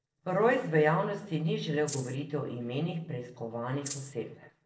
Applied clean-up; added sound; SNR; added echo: neural separator model SepFormer DNS4.